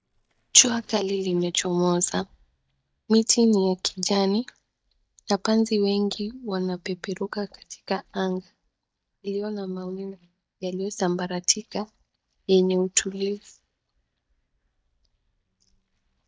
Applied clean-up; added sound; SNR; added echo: neural mask model DeepFilterNet 3.